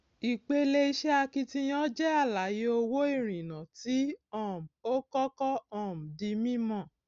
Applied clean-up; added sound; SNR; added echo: none; none; none; none.